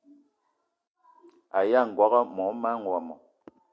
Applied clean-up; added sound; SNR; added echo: none; none; none; none.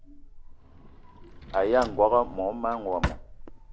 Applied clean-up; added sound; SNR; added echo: none; Drawer open or close; 10 dB; none.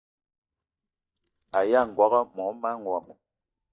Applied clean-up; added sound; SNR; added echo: neural mask model DeepFilterNet 3.